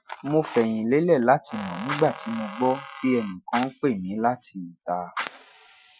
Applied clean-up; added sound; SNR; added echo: classical method Wiener filter.